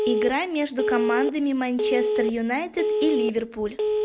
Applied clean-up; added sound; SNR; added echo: none; Telephone; 0 dB; none.